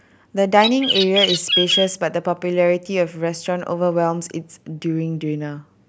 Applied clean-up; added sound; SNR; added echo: none; Bird; 0 dB; none.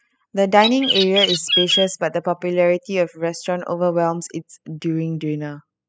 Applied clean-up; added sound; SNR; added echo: classical method spectral subtraction.